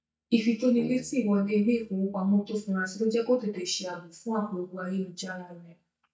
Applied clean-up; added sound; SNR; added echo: neural mask model DeepFilterNet 3.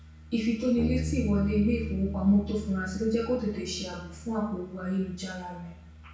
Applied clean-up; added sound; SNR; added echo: none; Bass guitar; 8 dB; reverberation time 0.6 s.